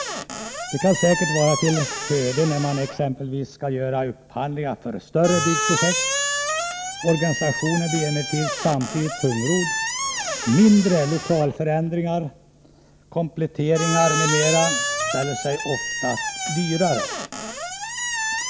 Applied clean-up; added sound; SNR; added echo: none; Squeak; 5 dB; none.